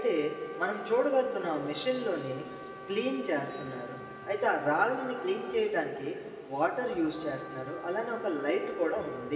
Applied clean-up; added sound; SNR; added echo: none; Trumpet; 15 dB; reverberation time 2.5 s.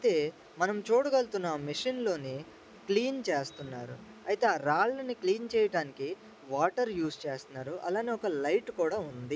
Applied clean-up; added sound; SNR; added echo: none; none; none; none.